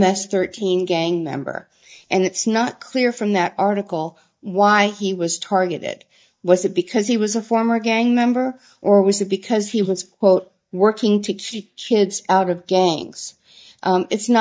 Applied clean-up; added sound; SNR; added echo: neural mask model DeepFilterNet 3.